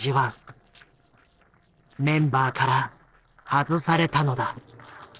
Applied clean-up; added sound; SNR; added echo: neural separator model SepFormer DNS4.